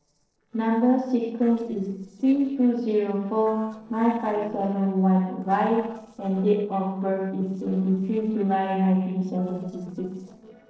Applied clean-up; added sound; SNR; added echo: neural separator model SepFormer DNS4.